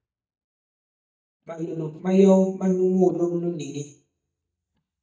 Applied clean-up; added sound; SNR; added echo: neural mask model DeepFilterNet 3.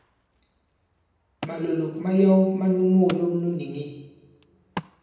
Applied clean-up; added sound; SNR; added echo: none; Wood; 18 dB; reverberation time 0.9 s.